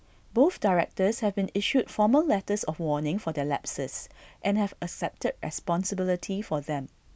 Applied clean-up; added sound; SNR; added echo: none; none; none; none.